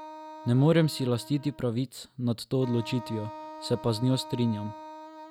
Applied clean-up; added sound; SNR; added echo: none; Wind instrument, woodwind instrument; 16 dB; none.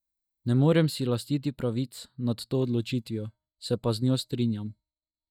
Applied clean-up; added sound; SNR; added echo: neural mask model DeepFilterNet 3.